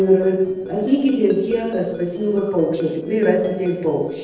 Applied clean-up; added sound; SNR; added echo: neural separator model SepFormer DNS4.